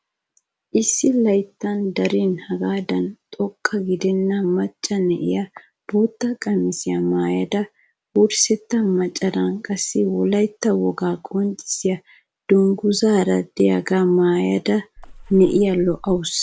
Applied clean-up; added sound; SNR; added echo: none; Water / Splash, splatter; 16 dB; none.